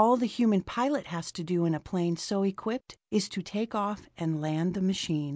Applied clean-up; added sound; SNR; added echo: none; none; none; none.